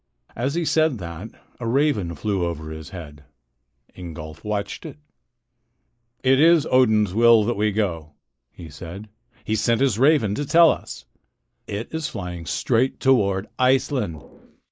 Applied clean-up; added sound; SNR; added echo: neural mask model Resemble Enhance denoiser.